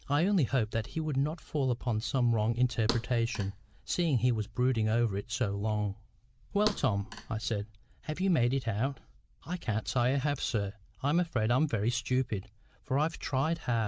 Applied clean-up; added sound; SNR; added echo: none; Thump, thud; 11 dB; none.